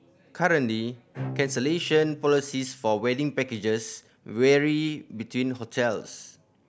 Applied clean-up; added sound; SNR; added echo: none; Bowed string instrument; 15 dB; none.